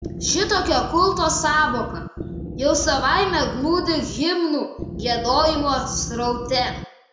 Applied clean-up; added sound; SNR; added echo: none; Wind instrument, woodwind instrument; 9 dB; reverberation time 0.6 s.